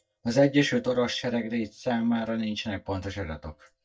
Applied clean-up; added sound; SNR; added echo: neural mask model DeepFilterNet 3.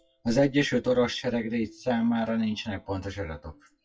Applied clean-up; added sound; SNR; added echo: classical method WPE with log-MMSE.